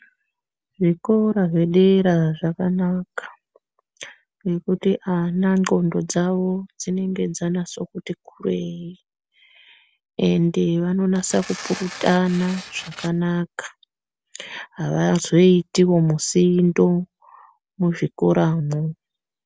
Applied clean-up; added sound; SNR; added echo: none; Tearing; 15 dB; none.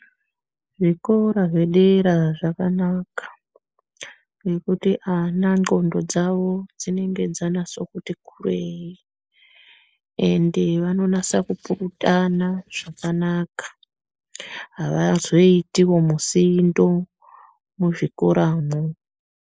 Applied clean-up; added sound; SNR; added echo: neural mask model Resemble Enhance denoiser.